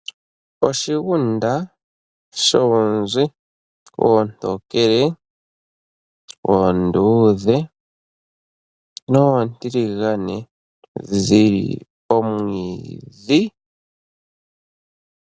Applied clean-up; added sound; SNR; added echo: none; none; none; none.